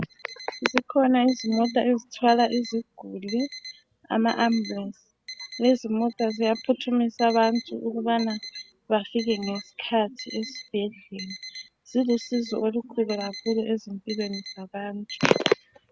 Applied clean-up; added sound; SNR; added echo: none; Alarm; 17 dB; none.